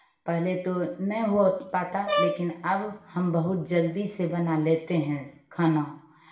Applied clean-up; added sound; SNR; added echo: none; Brass instrument; 3 dB; reverberation time 0.6 s.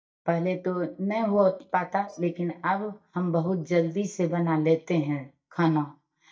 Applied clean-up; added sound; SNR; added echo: neural mask model DeepFilterNet 3.